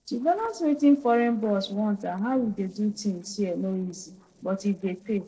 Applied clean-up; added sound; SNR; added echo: neural separator model SepFormer DNS4.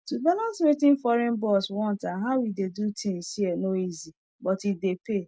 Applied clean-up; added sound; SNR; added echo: none; none; none; none.